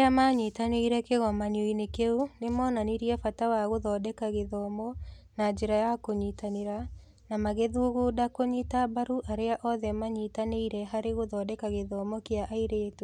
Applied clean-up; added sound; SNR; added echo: none; none; none; none.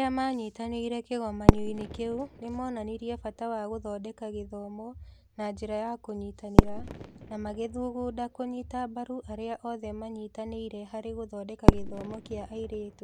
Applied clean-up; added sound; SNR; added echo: none; Fireworks; -5 dB; none.